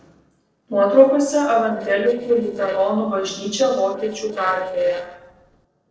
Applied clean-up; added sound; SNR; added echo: neural separator model SepFormer DNS4.